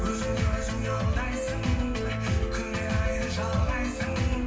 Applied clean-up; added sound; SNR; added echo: none; none; none; reverberation time 0.9 s.